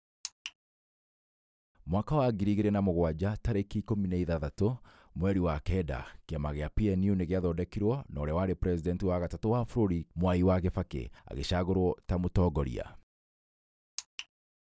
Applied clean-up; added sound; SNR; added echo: none; none; none; none.